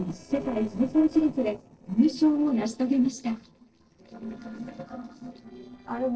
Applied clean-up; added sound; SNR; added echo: neural separator model SepFormer DNS4.